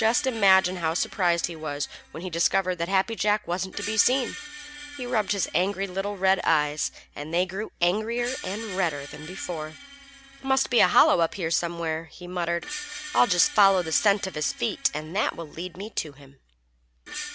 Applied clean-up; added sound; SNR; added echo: none; Screech; 16 dB; none.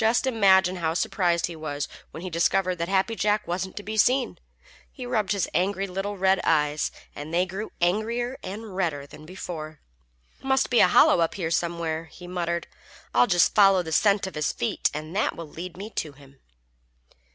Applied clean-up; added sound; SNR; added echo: none; none; none; none.